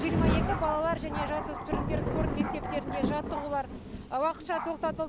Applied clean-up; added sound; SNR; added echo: none; Thunder; -1 dB; none.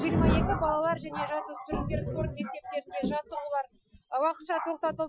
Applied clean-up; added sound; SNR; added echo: classical method Wiener filter.